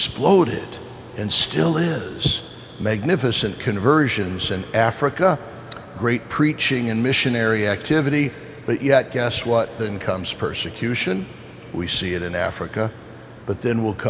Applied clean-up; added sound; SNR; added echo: none; none; none; none.